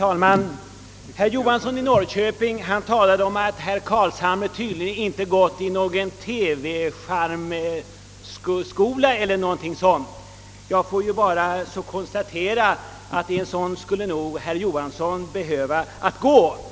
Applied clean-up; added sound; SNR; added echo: none; none; none; none.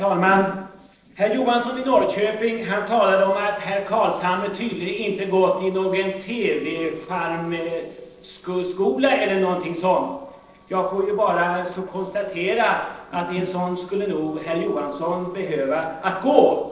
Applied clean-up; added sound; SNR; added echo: neural separator model SepFormer DNS4.